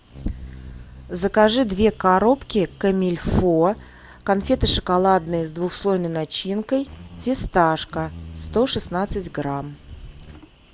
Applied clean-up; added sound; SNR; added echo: none; Bird vocalization, bird call, bird song; 18 dB; none.